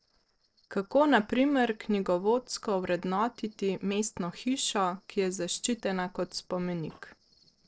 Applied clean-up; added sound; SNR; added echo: neural separator model SepFormer DNS4.